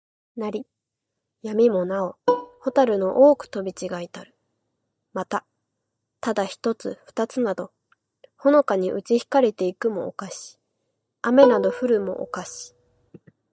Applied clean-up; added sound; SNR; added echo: neural mask model DeepFilterNet 3.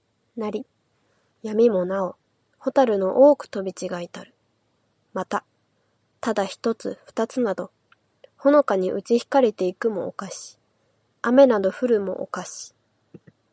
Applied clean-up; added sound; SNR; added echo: none; none; none; none.